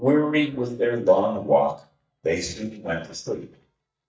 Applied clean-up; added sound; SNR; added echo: neural mask model DeepFilterNet 3.